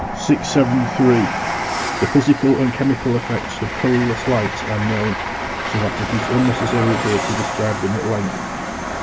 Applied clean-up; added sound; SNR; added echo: none; Train; 5 dB; none.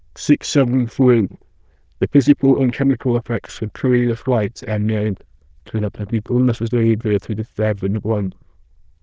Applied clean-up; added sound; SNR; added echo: neural diffusion model UNIVERSE++.